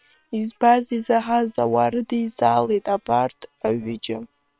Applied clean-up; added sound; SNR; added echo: neural separator model SepFormer WHAM!.